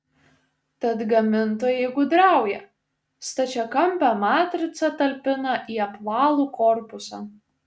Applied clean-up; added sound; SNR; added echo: none; none; none; none.